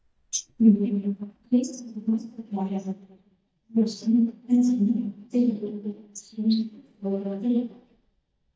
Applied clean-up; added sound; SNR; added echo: neural mask model DeepFilterNet 3.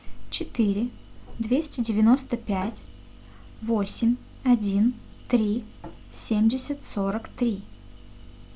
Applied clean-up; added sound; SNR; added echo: none; none; none; none.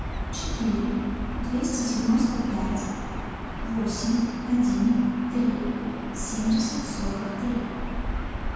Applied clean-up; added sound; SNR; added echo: none; Gull, seagull / Ocean; 5 dB; reverberation time 2.1 s.